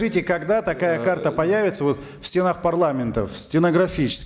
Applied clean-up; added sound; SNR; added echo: none; none; none; none.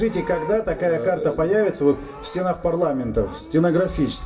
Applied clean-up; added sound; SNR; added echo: none; Livestock, farm animals, working animals; 18 dB; reverberation time 0.2 s.